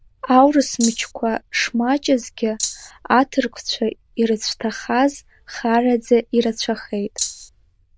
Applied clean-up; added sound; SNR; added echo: neural diffusion model UNIVERSE++.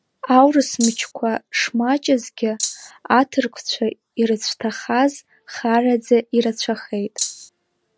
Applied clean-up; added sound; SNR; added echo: none; Rattle (instrument); 6 dB; none.